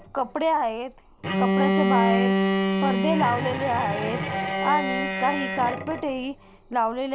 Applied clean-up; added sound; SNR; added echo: none; Bowed string instrument; -1 dB; none.